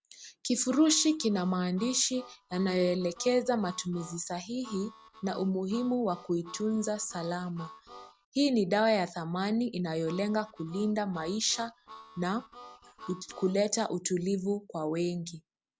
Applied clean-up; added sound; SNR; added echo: none; Harmonica; 20 dB; none.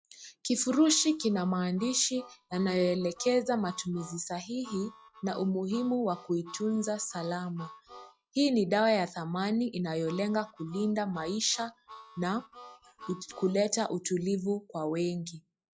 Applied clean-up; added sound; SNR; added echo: classical method log-MMSE.